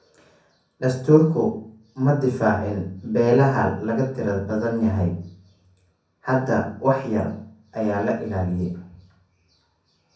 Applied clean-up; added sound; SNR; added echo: none; none; none; reverberation time 0.6 s.